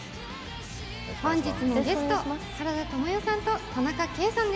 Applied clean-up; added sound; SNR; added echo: none; none; none; none.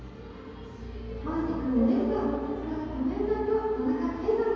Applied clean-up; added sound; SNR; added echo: none; none; none; reverberation time 2.2 s.